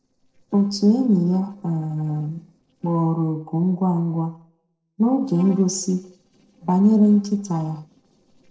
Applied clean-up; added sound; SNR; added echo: neural separator model SepFormer DNS4.